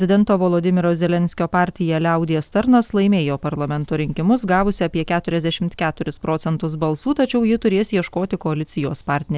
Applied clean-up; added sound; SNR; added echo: none; none; none; none.